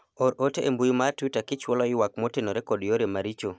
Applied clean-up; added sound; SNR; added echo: none; none; none; none.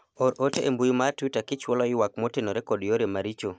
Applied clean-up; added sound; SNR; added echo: none; Crack / Crackle; 12 dB; none.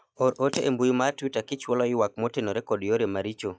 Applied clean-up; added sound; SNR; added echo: classical method log-MMSE.